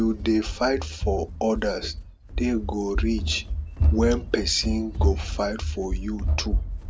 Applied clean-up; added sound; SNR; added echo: none; Run; 0 dB; none.